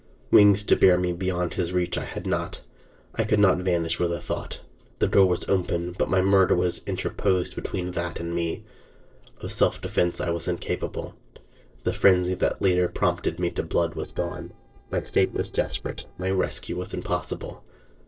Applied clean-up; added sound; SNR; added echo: neural separator model SepFormer DNS4.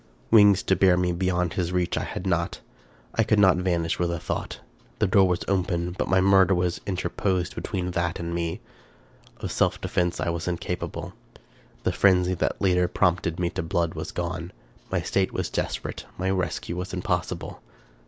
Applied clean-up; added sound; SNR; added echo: none; none; none; none.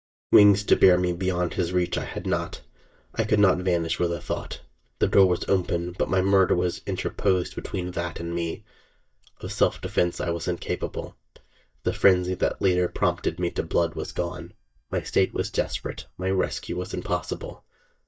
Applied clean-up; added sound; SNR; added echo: neural mask model DeepFilterNet 3.